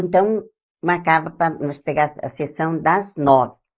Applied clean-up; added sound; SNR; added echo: neural mask model Resemble Enhance denoiser.